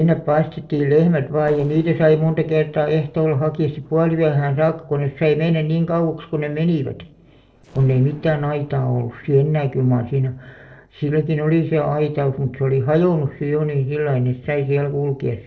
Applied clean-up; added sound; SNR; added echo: neural separator model SepFormer DNS4.